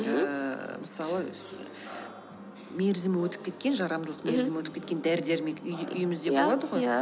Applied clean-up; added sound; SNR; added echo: none; none; none; none.